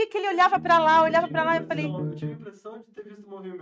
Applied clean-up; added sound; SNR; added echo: neural mask model RNNoise.